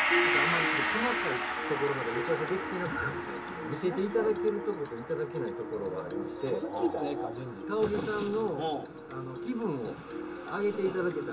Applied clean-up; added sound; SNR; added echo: none; Gong; 4 dB; reverberation time 0.2 s.